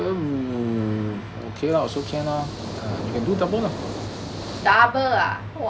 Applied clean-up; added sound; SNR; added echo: none; Hiss; 10 dB; none.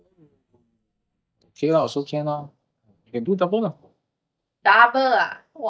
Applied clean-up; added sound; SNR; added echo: neural mask model DeepFilterNet 3.